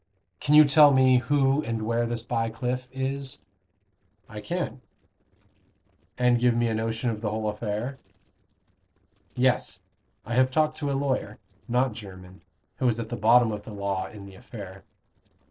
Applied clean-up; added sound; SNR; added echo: neural separator model SepFormer DNS4.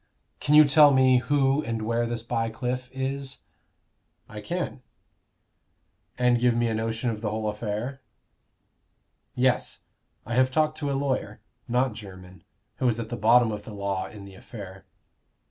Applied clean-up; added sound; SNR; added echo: none; none; none; none.